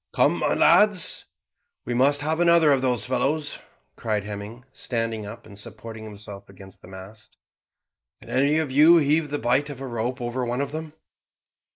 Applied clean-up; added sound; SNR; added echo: neural mask model Resemble Enhance denoiser.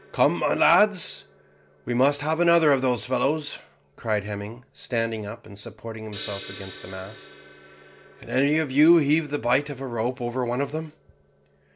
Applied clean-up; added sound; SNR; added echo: none; Gong; 16 dB; none.